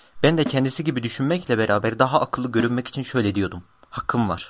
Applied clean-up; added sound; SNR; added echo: none; Snare drum; 16 dB; none.